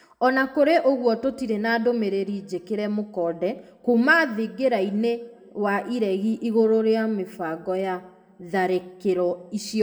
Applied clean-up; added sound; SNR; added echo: none; none; none; reverberation time 1.0 s.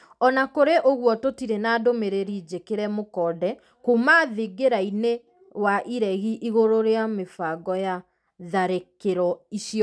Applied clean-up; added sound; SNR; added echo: none; none; none; none.